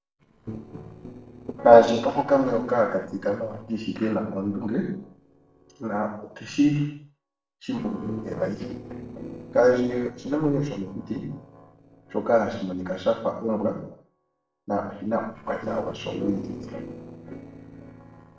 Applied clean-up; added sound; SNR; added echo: neural separator model SepFormer DNS4.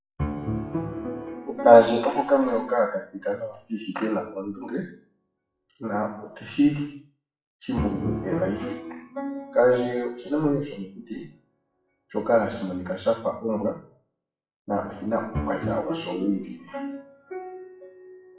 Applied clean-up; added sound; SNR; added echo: classical method WPE with log-MMSE.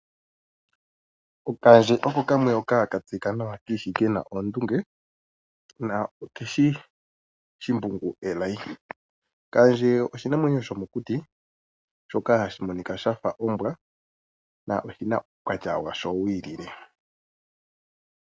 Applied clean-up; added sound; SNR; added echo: none; none; none; none.